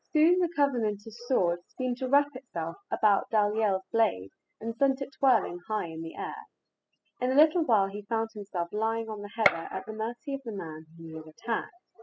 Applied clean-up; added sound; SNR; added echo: classical method spectral subtraction.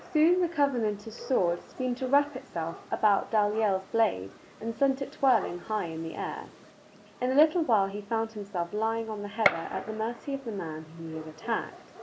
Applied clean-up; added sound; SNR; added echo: none; Gunshot, gunfire; 13 dB; none.